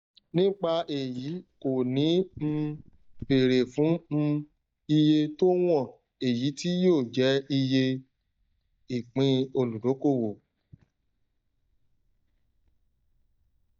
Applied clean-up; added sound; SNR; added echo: neural mask model DeepFilterNet 3.